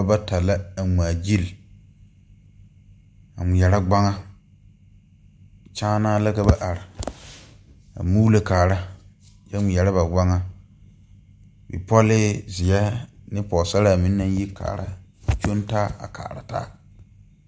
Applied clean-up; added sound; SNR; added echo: none; none; none; none.